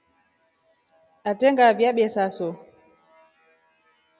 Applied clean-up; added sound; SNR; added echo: none; none; none; none.